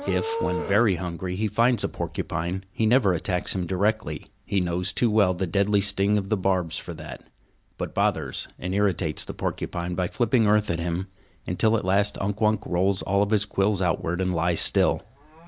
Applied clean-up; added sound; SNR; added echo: none; Livestock, farm animals, working animals; 17 dB; none.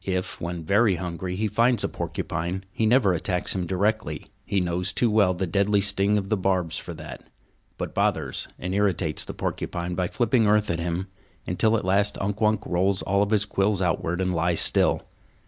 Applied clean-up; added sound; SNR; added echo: none; none; none; none.